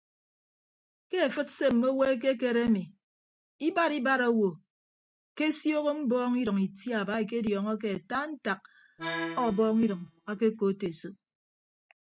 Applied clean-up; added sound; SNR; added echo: neural mask model DeepFilterNet 3.